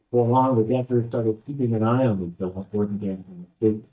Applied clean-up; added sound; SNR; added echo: neural mask model DeepFilterNet 3.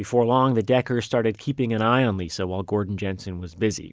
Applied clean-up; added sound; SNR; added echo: none; none; none; none.